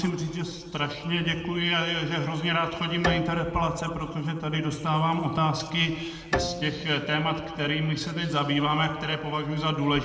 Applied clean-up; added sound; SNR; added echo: none; Bowed string instrument; 10 dB; reverberation time 1.8 s.